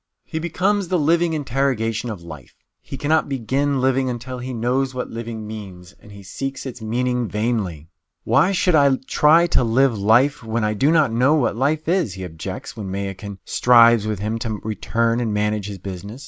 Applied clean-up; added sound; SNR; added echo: none; none; none; none.